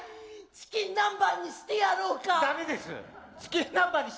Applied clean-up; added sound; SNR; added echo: none; none; none; none.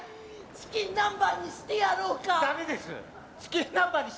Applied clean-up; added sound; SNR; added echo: none; Ocean; 20 dB; none.